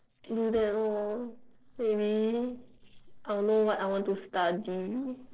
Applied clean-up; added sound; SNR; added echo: neural separator model SepFormer DNS4.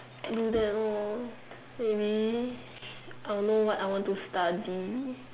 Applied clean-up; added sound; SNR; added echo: none; Knock; 20 dB; none.